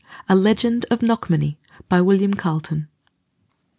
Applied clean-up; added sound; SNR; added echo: none; none; none; none.